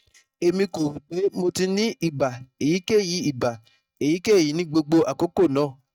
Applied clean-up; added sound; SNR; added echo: neural mask model DeepFilterNet 3.